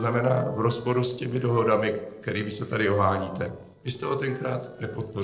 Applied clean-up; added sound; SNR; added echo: neural separator model SepFormer DNS4.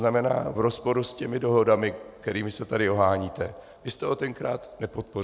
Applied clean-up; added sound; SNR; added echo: none; none; none; none.